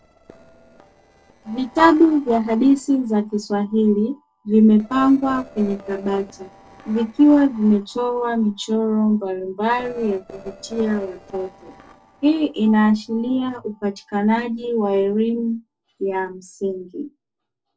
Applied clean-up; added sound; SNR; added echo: neural separator model SepFormer DNS4.